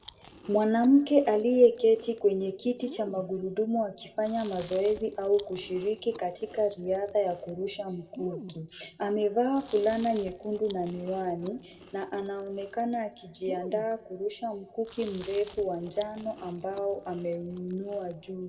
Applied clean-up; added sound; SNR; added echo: none; Chewing, mastication; 20 dB; reverberation time 1.2 s.